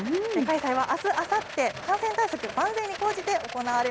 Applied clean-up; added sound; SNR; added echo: none; Rattle; 11 dB; none.